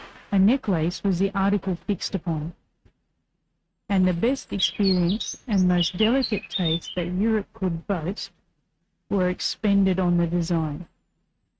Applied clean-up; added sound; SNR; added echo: neural mask model RNNoise.